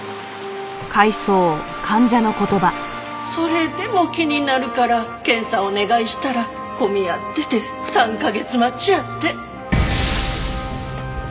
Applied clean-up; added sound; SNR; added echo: none; none; none; none.